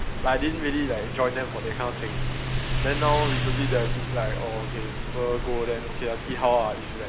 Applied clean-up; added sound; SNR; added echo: none; Motorcycle + Rain; 0 dB; none.